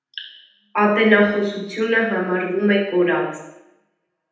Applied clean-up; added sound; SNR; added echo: none; none; none; reverberation time 0.8 s.